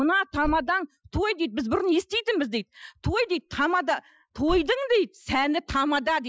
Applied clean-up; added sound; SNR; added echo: classical method Wiener filter.